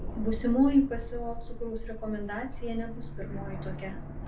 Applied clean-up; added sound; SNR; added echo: none; Aircraft; 4 dB; reverberation time 0.3 s.